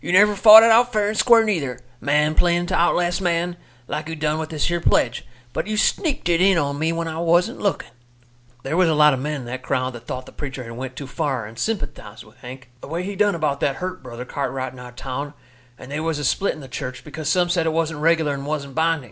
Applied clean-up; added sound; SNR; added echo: none; none; none; none.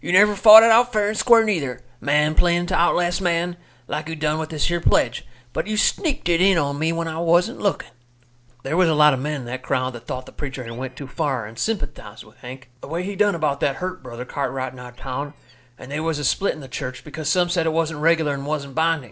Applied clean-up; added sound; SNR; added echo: neural separator model SepFormer DNS4.